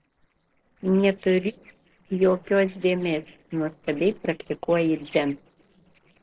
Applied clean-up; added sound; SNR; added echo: neural separator model SepFormer DNS4.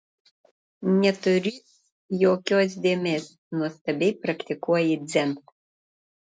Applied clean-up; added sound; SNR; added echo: none; none; none; none.